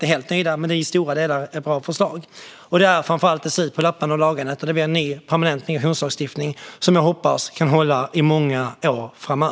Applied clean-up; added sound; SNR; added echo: none; none; none; none.